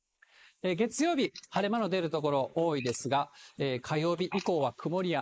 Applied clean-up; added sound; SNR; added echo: neural mask model Resemble Enhance denoiser.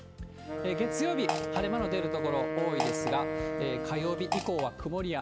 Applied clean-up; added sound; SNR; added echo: none; Fart + Wind instrument, woodwind instrument; 1 dB; none.